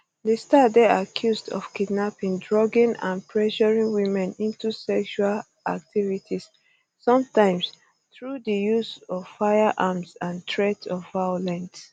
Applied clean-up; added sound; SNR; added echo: none; none; none; none.